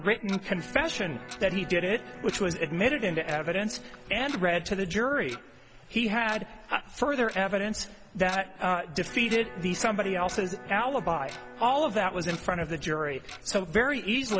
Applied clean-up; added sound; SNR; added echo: none; Tick-tock + Electric guitar; 16 dB; none.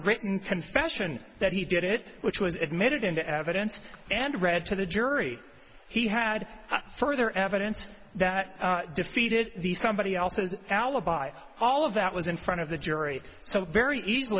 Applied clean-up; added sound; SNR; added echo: none; none; none; none.